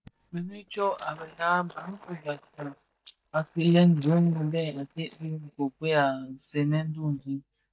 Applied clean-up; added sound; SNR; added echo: neural mask model DeepFilterNet 3.